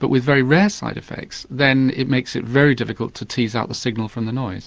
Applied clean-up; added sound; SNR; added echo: none; none; none; none.